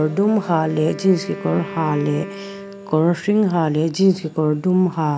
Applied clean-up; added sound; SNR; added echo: none; Wind instrument, woodwind instrument; 17 dB; none.